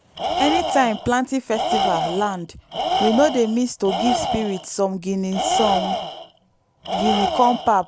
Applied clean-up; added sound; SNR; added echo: none; Tools; 3 dB; none.